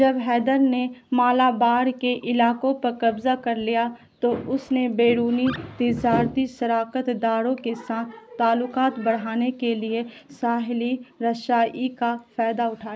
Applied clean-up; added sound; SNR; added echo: none; Animal; 19 dB; none.